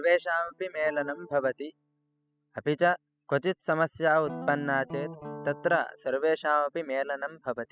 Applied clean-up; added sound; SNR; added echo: classical method spectral subtraction.